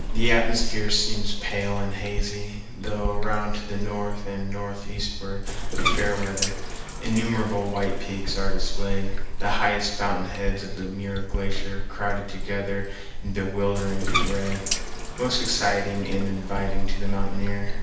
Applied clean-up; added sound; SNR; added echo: none; Bathtub (filling or washing); -4 dB; reverberation time 0.9 s.